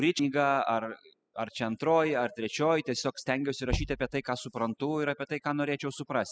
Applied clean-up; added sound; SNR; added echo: classical method spectral subtraction.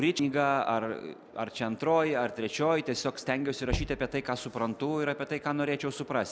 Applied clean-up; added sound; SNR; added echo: none; Knock; 10 dB; none.